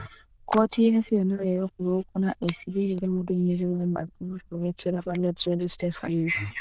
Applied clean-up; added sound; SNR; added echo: neural diffusion model UNIVERSE++.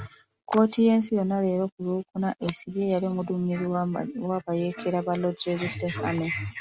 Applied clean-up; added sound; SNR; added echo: none; Clapping; 15 dB; none.